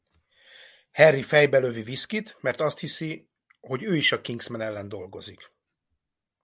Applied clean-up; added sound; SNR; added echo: none; none; none; none.